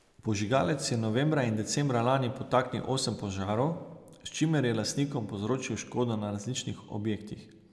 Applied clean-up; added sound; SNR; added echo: none; none; none; none.